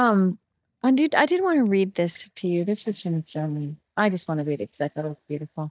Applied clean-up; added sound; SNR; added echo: neural mask model DeepFilterNet 3.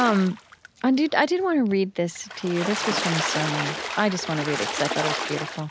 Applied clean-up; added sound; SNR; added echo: none; Water / Splash, splatter; 6 dB; none.